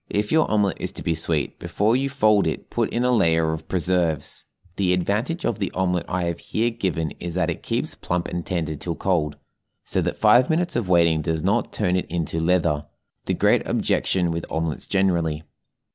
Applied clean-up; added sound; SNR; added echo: none; none; none; none.